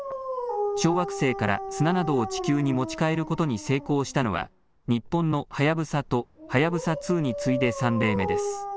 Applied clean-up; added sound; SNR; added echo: none; Dog; 8 dB; none.